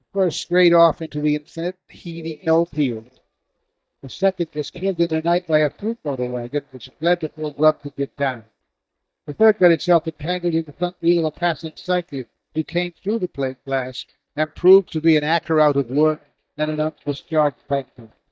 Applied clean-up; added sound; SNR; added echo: neural mask model DeepFilterNet 3.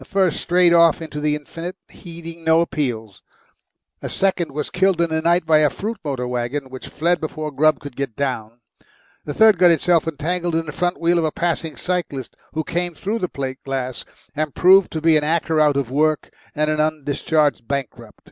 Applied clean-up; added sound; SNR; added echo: none; none; none; none.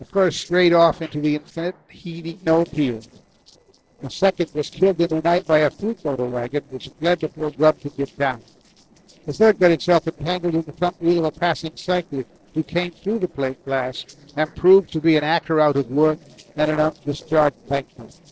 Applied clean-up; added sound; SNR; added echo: neural separator model SepFormer DNS4.